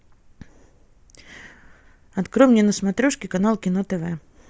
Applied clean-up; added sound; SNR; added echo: none; none; none; none.